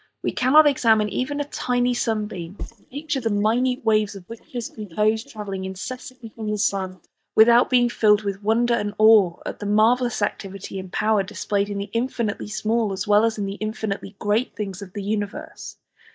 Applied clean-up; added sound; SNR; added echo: neural mask model DeepFilterNet 3.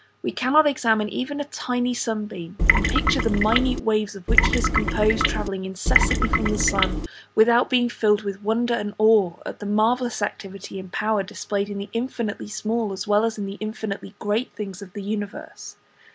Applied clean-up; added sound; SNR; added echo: none; Trickle, dribble / Water tap, faucet; -3 dB; none.